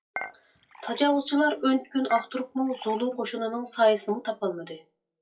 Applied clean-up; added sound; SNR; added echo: classical method WPE with log-MMSE.